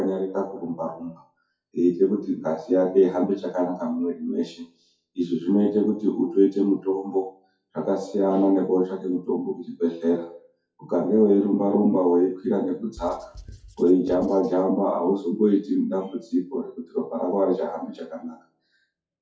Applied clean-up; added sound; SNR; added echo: classical method WPE with log-MMSE.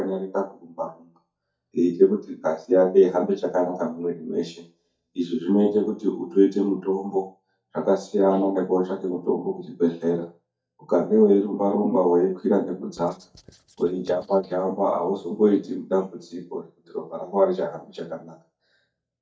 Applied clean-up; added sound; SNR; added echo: neural mask model DeepFilterNet 3.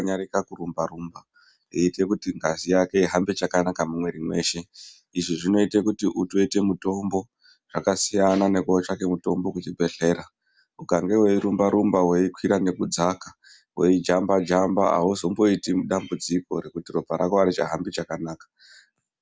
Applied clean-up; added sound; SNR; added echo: none; none; none; none.